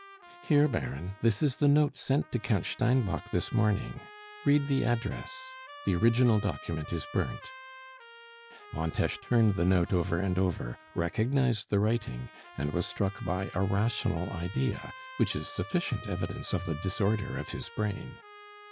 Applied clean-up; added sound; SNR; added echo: none; Trumpet; 19 dB; none.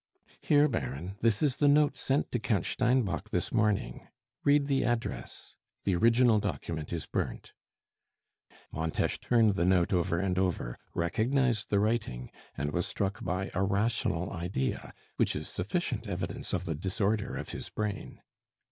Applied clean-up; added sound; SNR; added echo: none; none; none; none.